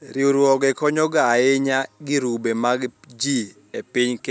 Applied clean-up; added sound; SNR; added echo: none; none; none; none.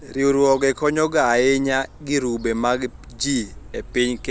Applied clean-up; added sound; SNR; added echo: none; Gull, seagull / Fowl; 19 dB; none.